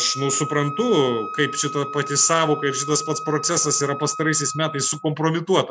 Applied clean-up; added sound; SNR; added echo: none; Wind instrument, woodwind instrument; 10 dB; none.